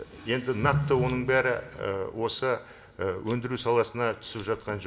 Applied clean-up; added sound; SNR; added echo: none; Scissors; 15 dB; reverberation time 2.3 s.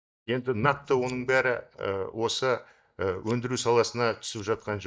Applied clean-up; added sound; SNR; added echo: neural mask model DeepFilterNet 3.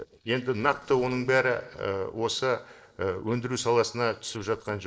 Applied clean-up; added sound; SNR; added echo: neural separator model SepFormer DNS4.